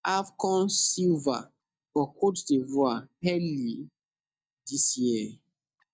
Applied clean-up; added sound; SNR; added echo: neural mask model DeepFilterNet 3.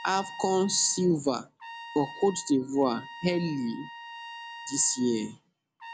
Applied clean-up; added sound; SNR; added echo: none; Trumpet; 16 dB; none.